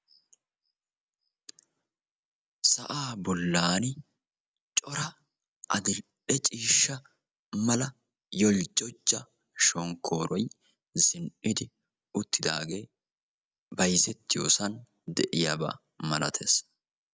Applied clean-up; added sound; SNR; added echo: none; none; none; none.